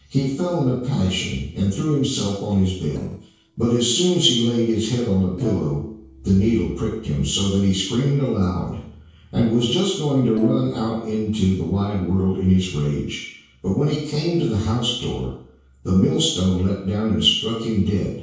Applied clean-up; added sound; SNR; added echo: neural separator model SepFormer DNS4.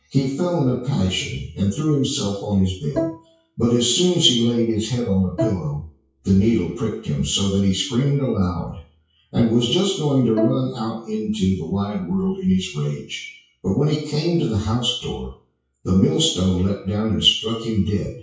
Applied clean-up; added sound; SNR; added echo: classical method WPE with log-MMSE.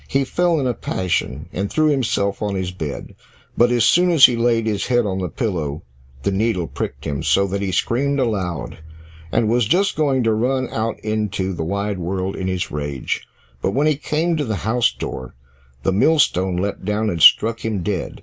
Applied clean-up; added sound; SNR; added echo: none; none; none; none.